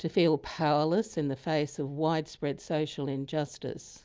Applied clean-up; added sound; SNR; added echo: none; none; none; none.